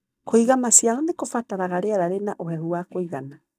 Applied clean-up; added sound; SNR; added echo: neural mask model DeepFilterNet 3.